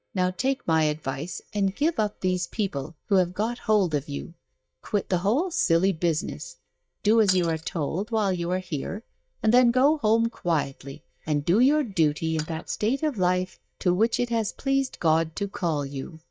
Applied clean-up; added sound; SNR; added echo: neural mask model DeepFilterNet 3.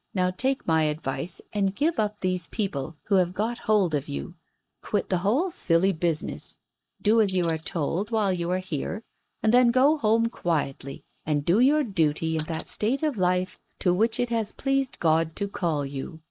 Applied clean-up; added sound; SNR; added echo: neural mask model Resemble Enhance denoiser.